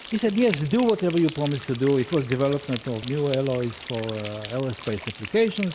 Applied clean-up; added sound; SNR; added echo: none; Rain; 10 dB; none.